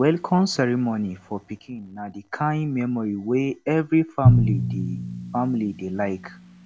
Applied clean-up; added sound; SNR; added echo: none; Drum; 2 dB; none.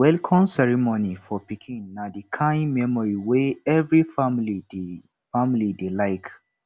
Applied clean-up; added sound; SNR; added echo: none; none; none; none.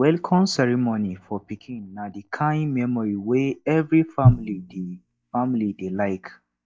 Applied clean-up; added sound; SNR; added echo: neural mask model DeepFilterNet 3.